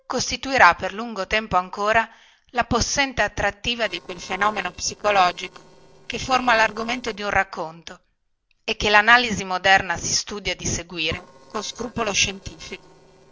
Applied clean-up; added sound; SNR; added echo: neural separator model SepFormer DNS4.